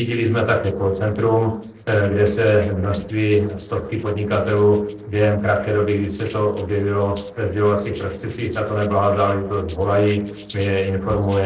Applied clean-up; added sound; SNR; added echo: neural separator model SepFormer DNS4.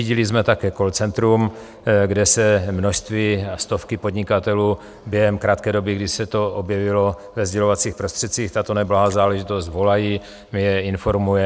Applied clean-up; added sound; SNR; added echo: none; none; none; none.